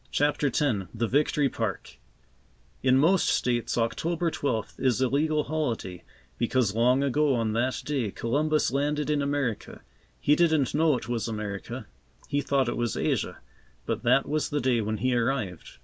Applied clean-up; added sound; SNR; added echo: none; none; none; none.